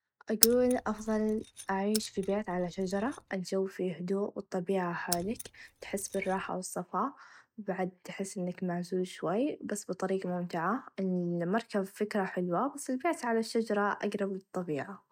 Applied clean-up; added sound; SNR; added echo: neural mask model RNNoise.